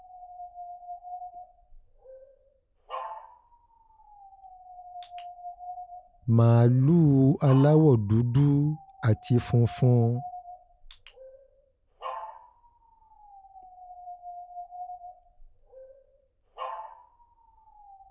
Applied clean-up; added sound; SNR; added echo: none; Dog; 17 dB; none.